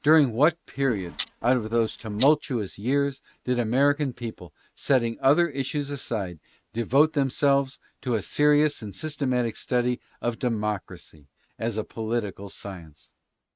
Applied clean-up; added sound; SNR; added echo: neural mask model RNNoise.